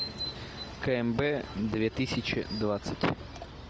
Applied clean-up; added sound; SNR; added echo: none; none; none; none.